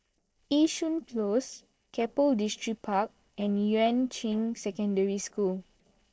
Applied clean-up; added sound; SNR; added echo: neural separator model SepFormer DNS4.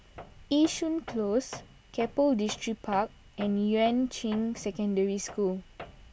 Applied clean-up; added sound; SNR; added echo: none; Tools; 19 dB; none.